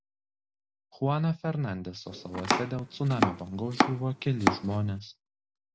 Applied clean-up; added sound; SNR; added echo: none; Domestic sounds, home sounds; -1 dB; none.